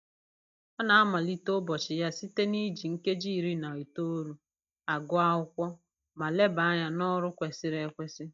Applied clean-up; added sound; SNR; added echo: neural mask model DeepFilterNet 3.